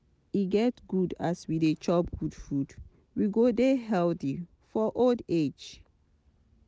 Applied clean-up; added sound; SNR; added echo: none; none; none; none.